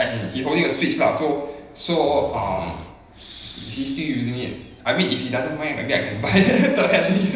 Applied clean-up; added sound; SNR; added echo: none; Breathing; 16 dB; reverberation time 0.9 s.